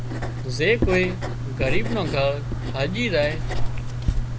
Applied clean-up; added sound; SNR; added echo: none; Writing; -1 dB; none.